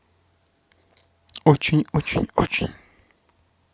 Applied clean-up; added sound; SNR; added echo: none; none; none; none.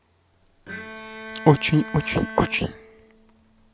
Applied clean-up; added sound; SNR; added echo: none; Bowed string instrument; 14 dB; none.